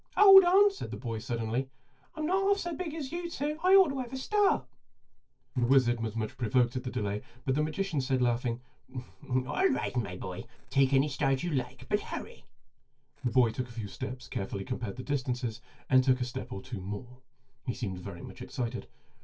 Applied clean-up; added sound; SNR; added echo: neural separator model SepFormer DNS4.